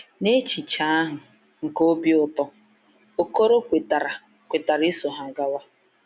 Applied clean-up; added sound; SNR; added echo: none; none; none; none.